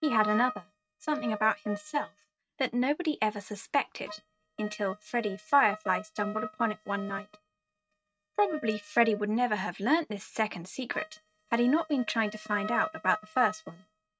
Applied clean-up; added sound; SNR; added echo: neural mask model RNNoise.